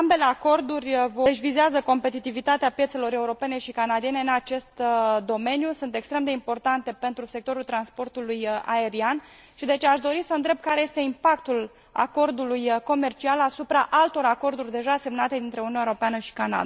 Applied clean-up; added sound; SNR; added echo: none; none; none; none.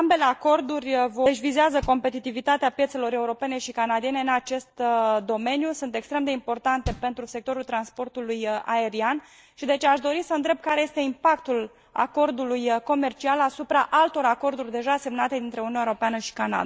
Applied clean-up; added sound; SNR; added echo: neural mask model DeepFilterNet 3.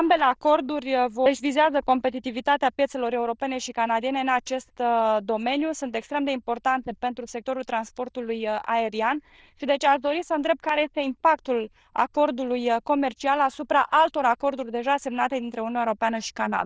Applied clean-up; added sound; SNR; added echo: neural diffusion model UNIVERSE++.